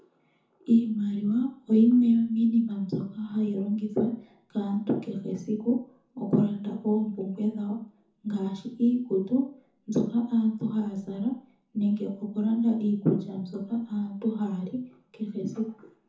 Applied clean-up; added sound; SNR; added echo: none; none; none; reverberation time 0.6 s.